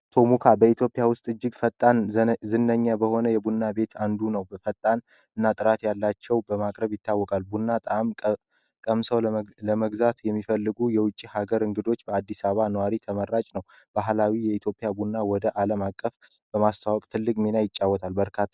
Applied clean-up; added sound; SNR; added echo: none; none; none; none.